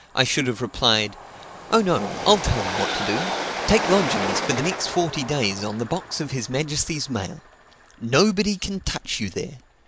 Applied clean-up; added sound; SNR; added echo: none; Train; 7 dB; none.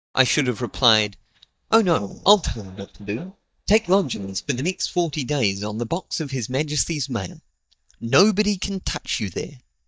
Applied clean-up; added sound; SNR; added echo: neural mask model DeepFilterNet 3.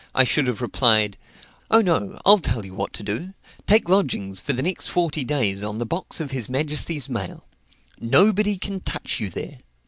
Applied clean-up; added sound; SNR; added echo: none; none; none; none.